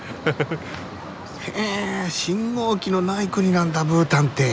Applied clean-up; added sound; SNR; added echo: none; none; none; none.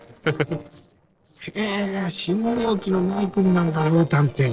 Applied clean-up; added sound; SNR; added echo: neural separator model SepFormer DNS4.